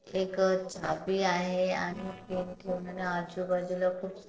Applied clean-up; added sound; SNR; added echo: neural separator model SepFormer DNS4.